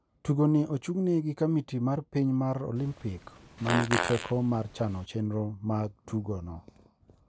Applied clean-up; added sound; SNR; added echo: none; Fart; 6 dB; none.